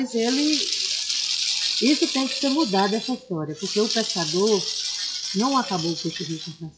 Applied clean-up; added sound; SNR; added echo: classical method WPE with log-MMSE.